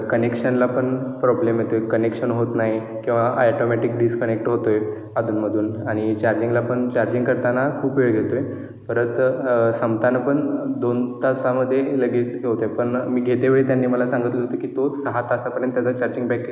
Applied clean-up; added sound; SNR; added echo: none; none; none; none.